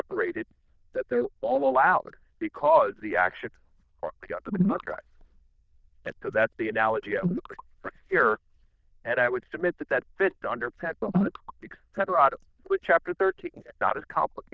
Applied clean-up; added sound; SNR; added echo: neural diffusion model UNIVERSE++.